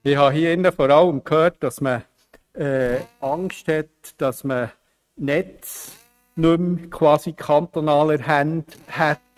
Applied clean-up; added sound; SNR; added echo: neural mask model RNNoise.